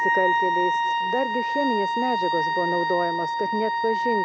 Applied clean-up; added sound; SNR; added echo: none; Wind instrument, woodwind instrument; -3 dB; none.